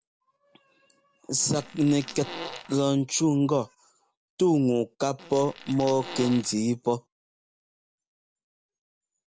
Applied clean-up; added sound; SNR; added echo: none; Fart; 13 dB; none.